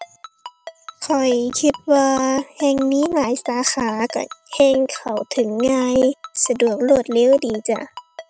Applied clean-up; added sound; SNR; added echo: none; Ringtone; 20 dB; none.